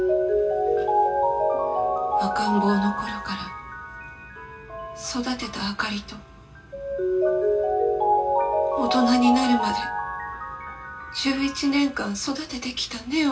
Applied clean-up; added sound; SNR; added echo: none; Mallet percussion; -2 dB; reverberation time 0.2 s.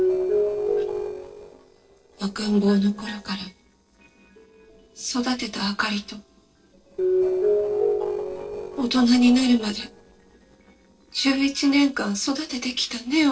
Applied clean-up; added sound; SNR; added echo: neural separator model SepFormer DNS4.